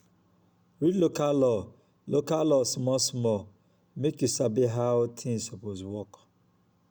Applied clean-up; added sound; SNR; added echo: none; none; none; none.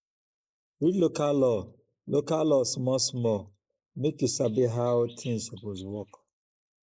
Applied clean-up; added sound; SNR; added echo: neural mask model Resemble Enhance denoiser.